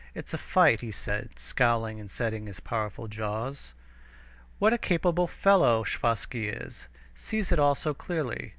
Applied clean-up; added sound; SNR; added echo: none; none; none; none.